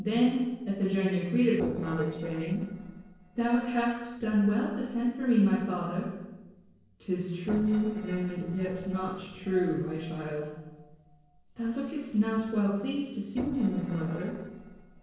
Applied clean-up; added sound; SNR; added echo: neural separator model SepFormer DNS4.